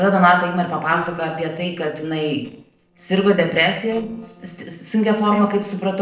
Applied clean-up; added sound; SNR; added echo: neural separator model SepFormer DNS4.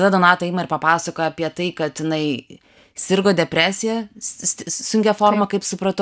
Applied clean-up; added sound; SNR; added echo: none; none; none; none.